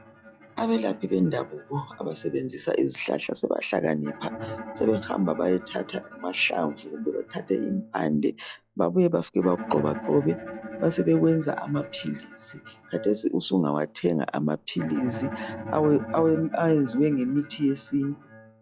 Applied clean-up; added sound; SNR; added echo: classical method log-MMSE.